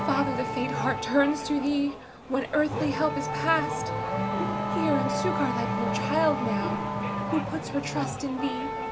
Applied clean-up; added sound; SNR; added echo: none; Wind instrument, woodwind instrument + Race car, auto racing / Accelerating, revving, vroom; 1 dB; none.